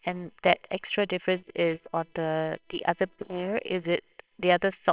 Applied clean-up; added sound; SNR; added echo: neural separator model SepFormer WHAMR!.